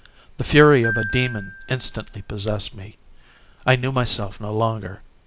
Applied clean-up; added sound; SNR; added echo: none; Glockenspiel; 12 dB; none.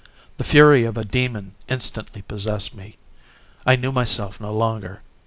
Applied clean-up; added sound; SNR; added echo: none; none; none; none.